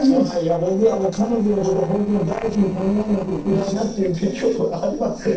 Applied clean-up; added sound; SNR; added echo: neural separator model SepFormer DNS4.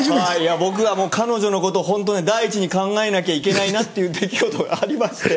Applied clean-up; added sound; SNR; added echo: none; none; none; none.